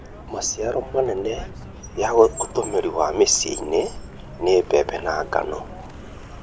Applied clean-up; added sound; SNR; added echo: none; Car; 13 dB; none.